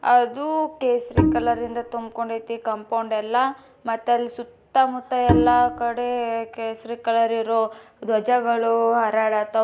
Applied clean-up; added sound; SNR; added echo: none; Bowed string instrument; 1 dB; none.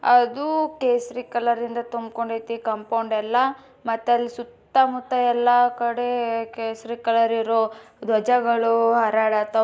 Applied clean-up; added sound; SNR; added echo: none; none; none; none.